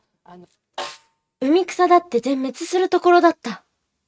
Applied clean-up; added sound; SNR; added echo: neural mask model RNNoise.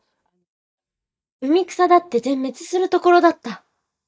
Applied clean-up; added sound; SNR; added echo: neural mask model DeepFilterNet 3.